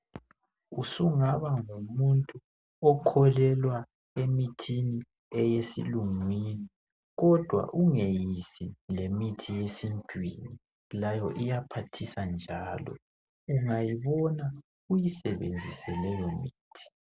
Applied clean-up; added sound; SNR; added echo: none; none; none; none.